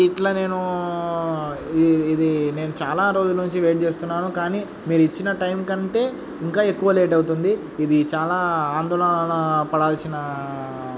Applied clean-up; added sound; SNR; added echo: none; none; none; none.